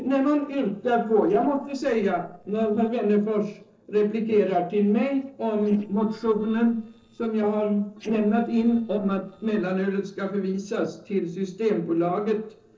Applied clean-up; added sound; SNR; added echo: neural separator model SepFormer DNS4.